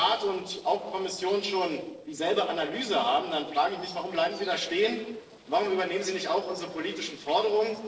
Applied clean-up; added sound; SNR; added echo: neural separator model SepFormer DNS4.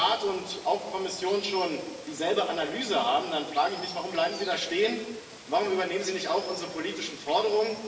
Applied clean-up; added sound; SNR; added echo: none; Water; 15 dB; reverberation time 1.1 s.